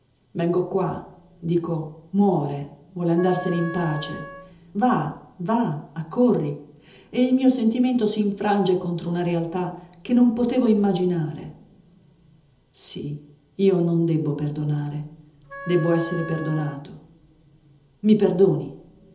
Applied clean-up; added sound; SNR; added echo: none; Wind instrument, woodwind instrument; 15 dB; reverberation time 1.2 s.